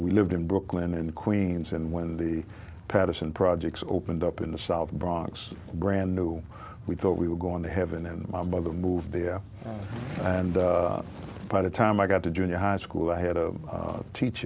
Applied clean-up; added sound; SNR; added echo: none; none; none; none.